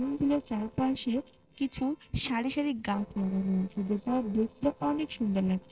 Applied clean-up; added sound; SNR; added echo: neural separator model SepFormer DNS4.